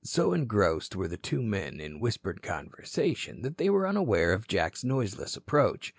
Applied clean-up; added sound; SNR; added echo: none; none; none; none.